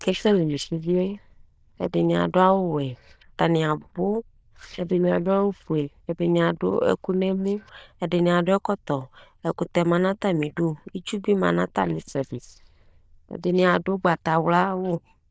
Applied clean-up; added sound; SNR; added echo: neural diffusion model UNIVERSE++.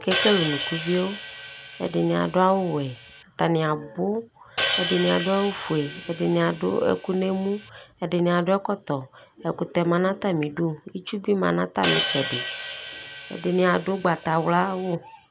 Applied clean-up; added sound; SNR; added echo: none; Hi-hat; 3 dB; none.